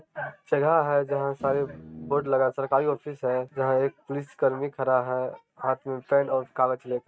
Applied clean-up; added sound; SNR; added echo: neural mask model RNNoise.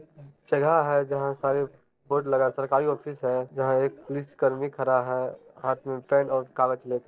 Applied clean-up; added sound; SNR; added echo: neural separator model SepFormer DNS4.